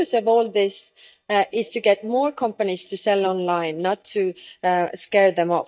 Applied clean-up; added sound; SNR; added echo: neural mask model DeepFilterNet 3.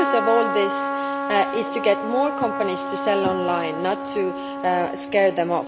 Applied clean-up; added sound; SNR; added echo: none; Trumpet; 4 dB; none.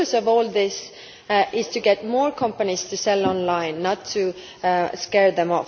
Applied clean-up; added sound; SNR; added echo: none; none; none; none.